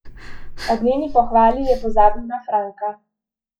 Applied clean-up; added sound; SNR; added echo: classical method log-MMSE.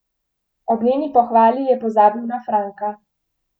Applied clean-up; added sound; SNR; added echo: none; none; none; none.